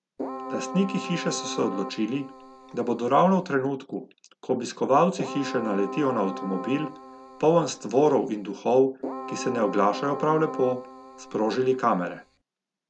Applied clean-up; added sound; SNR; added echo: none; Keyboard (musical); 11 dB; none.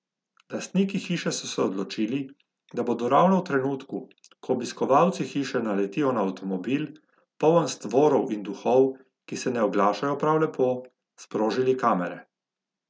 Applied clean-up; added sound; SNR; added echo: none; none; none; none.